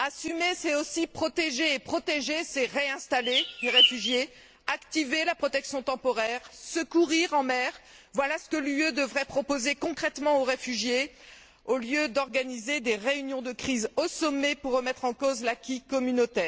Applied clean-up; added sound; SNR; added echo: none; Bird; -3 dB; none.